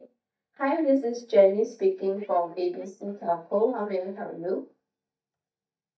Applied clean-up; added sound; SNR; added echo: neural mask model DeepFilterNet 3.